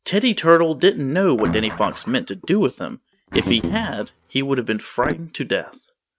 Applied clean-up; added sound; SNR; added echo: neural mask model RNNoise.